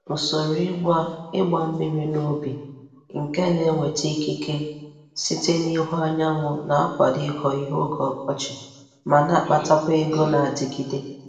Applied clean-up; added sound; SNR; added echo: none; none; none; reverberation time 1.0 s.